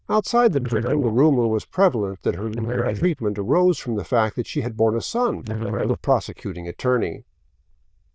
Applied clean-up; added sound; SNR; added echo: neural diffusion model UNIVERSE++.